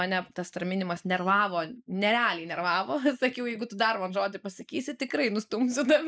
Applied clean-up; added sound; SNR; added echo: neural mask model Resemble Enhance denoiser.